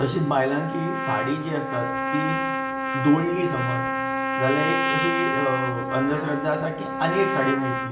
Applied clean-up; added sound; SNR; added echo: none; Trumpet; 1 dB; reverberation time 1.4 s.